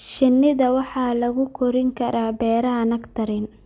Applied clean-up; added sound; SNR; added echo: none; none; none; none.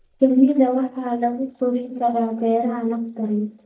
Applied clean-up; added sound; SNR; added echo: neural mask model DeepFilterNet 3.